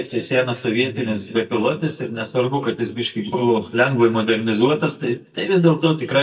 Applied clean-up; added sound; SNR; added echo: neural mask model DeepFilterNet 3.